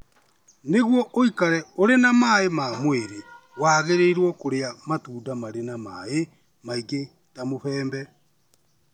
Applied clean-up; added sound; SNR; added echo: none; none; none; none.